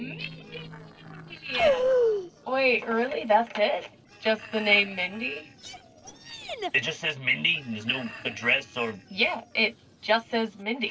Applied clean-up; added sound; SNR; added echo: neural separator model SepFormer DNS4.